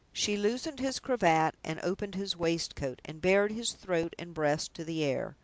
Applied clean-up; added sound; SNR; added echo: none; none; none; none.